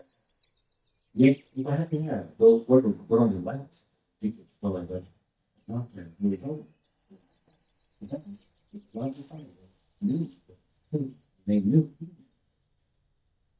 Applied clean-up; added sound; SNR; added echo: neural mask model DeepFilterNet 3.